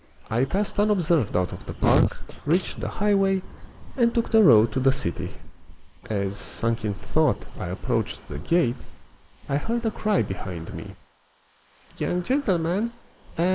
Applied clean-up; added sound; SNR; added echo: neural mask model Resemble Enhance denoiser.